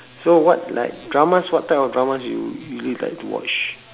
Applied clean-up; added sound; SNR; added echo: none; none; none; none.